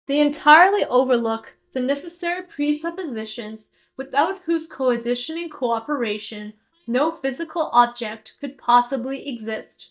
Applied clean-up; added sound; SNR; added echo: neural mask model DeepFilterNet 3.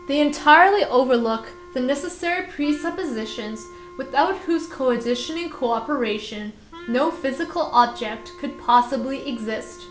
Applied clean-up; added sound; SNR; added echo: none; Wind instrument, woodwind instrument; 20 dB; none.